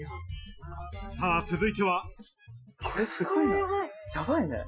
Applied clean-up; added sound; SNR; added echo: classical method Wiener filter.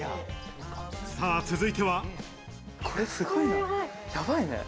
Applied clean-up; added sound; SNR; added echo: none; Bird; 19 dB; none.